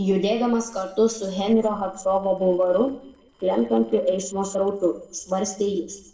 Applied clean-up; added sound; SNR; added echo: neural separator model SepFormer DNS4.